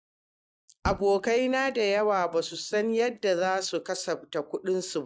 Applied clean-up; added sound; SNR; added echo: neural mask model DeepFilterNet 3.